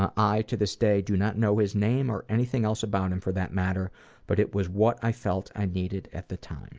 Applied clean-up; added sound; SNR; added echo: none; none; none; none.